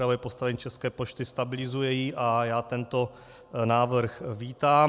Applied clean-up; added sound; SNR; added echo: none; none; none; none.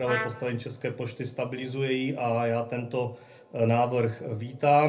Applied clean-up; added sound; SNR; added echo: none; Trumpet; 8 dB; reverberation time 0.3 s.